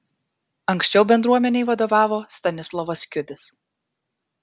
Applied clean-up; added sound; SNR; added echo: none; none; none; none.